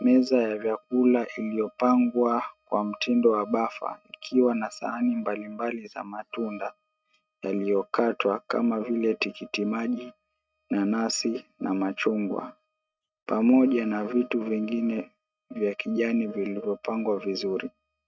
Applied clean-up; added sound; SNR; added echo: neural mask model RNNoise.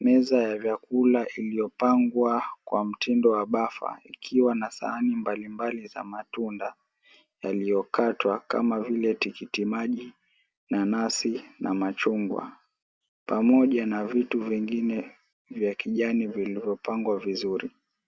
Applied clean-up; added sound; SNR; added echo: none; none; none; none.